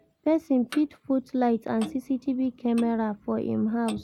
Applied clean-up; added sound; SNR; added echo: none; Clock; 20 dB; none.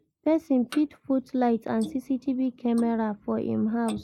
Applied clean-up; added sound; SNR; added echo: neural mask model Resemble Enhance denoiser.